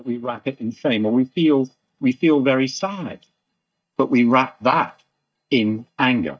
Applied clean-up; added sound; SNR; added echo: neural mask model DeepFilterNet 3.